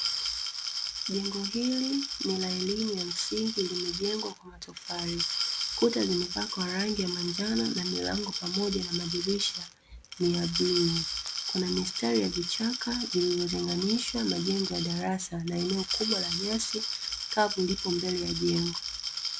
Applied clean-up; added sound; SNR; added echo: none; Glass; 3 dB; none.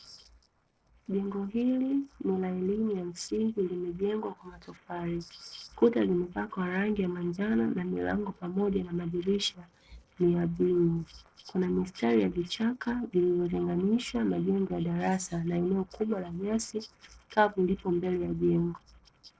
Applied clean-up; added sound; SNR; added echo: neural separator model SepFormer DNS4.